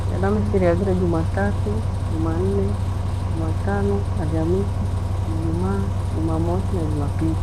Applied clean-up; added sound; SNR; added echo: none; Bus; -3 dB; none.